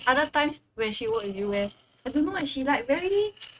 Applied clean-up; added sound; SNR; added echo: neural mask model RNNoise.